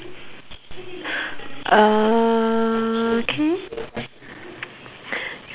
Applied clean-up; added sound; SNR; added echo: none; none; none; none.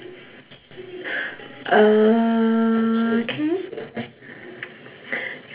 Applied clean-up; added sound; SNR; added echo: none; none; none; reverberation time 0.3 s.